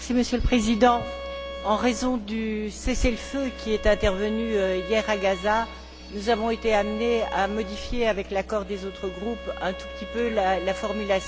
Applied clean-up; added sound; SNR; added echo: none; Bowed string instrument + Musical instrument; 11 dB; none.